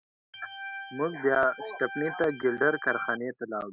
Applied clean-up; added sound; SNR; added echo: none; Organ; 12 dB; none.